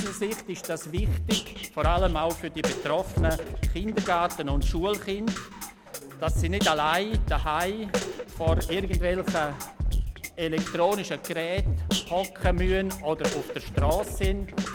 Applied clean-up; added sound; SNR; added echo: none; Drum kit; 0 dB; none.